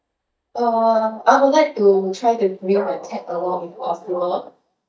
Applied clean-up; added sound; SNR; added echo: neural mask model DeepFilterNet 3.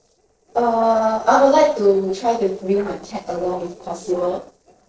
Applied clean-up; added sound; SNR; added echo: neural separator model SepFormer DNS4.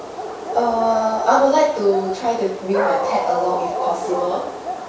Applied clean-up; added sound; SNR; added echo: none; Dog; 5 dB; reverberation time 0.7 s.